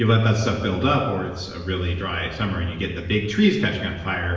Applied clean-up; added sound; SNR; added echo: none; none; none; reverberation time 1.0 s.